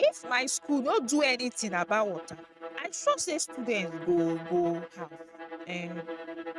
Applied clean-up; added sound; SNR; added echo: neural mask model RNNoise.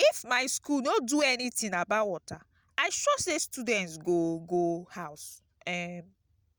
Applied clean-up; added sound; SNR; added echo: none; none; none; none.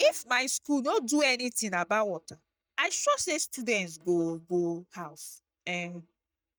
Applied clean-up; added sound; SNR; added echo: neural mask model DeepFilterNet 3.